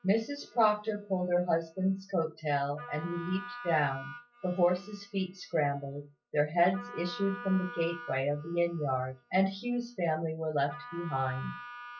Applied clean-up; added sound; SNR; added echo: classical method log-MMSE.